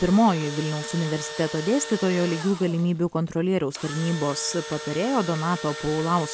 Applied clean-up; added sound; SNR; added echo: none; Engine / Drill; 12 dB; none.